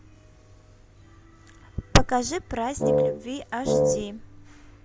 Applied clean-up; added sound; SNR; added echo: none; Wind instrument, woodwind instrument; -4 dB; none.